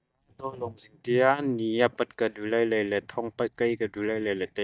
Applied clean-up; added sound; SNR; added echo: neural mask model DeepFilterNet 3.